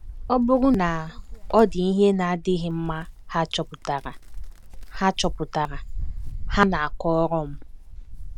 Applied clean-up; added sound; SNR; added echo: none; Wind; 8 dB; none.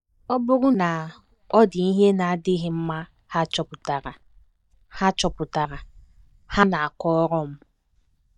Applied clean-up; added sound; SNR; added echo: neural mask model DeepFilterNet 3.